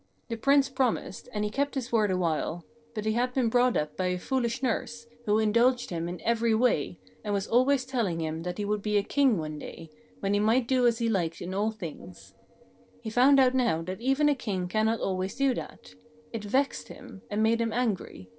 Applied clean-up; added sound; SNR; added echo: neural separator model SepFormer DNS4.